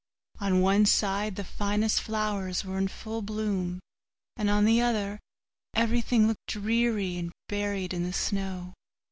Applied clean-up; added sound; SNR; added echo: none; none; none; none.